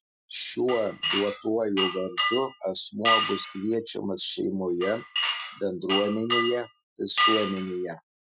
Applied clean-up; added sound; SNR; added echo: classical method Wiener filter.